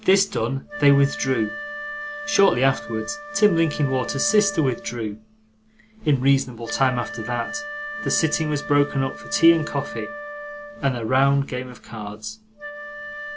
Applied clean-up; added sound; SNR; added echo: none; Wind instrument, woodwind instrument; 12 dB; none.